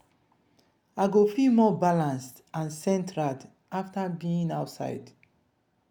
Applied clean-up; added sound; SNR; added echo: none; none; none; none.